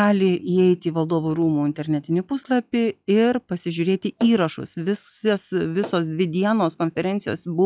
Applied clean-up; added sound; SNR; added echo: classical method log-MMSE.